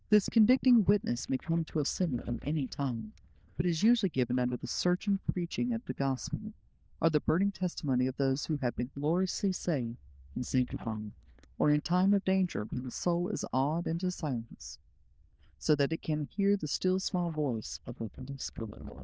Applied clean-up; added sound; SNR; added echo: neural diffusion model UNIVERSE++.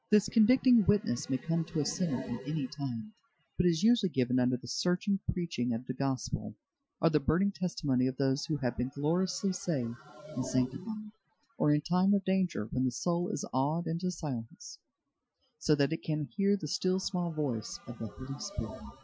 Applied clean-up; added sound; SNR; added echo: classical method Wiener filter.